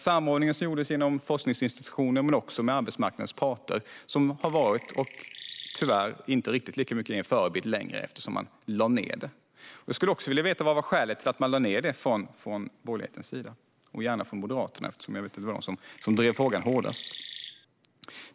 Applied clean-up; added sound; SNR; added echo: none; Chirp, tweet; 15 dB; none.